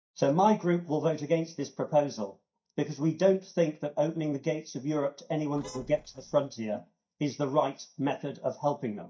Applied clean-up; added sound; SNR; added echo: neural mask model DeepFilterNet 3.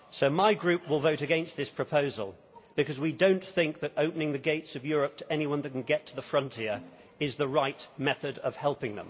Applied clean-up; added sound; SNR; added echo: none; none; none; none.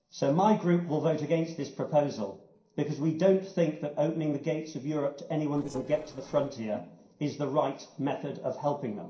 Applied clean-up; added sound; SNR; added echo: neural separator model SepFormer DNS4.